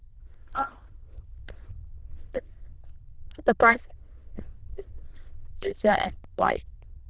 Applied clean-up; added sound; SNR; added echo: neural diffusion model UNIVERSE++.